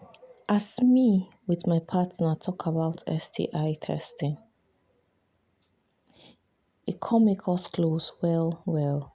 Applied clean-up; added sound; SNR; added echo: none; none; none; none.